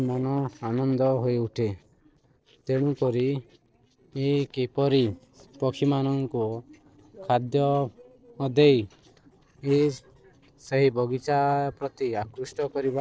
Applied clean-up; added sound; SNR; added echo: neural separator model SepFormer DNS4.